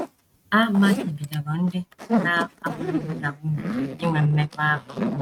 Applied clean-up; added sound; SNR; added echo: neural mask model RNNoise.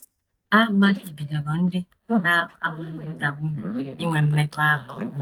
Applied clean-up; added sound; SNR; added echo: neural mask model DeepFilterNet 3.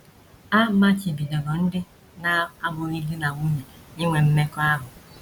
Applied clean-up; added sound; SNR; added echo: none; none; none; none.